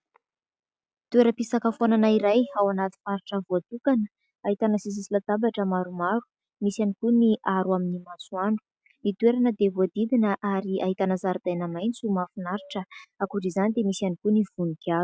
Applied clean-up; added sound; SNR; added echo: none; none; none; none.